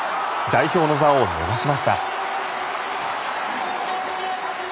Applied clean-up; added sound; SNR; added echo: none; none; none; none.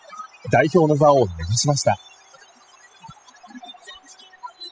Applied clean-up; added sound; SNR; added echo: classical method spectral subtraction.